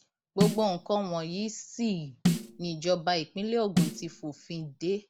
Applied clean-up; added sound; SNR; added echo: none; Snare drum; 1 dB; none.